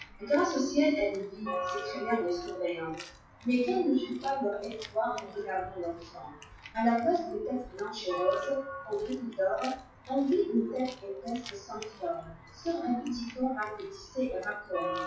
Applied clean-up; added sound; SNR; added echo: classical method WPE with log-MMSE.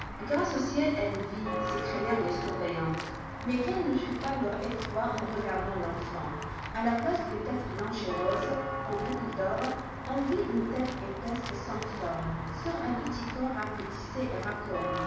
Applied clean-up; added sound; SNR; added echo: none; Walk, footsteps / Bell; 4 dB; reverberation time 1.2 s.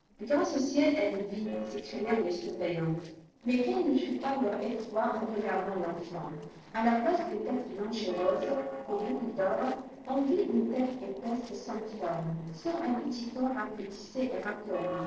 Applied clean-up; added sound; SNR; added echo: neural separator model SepFormer DNS4.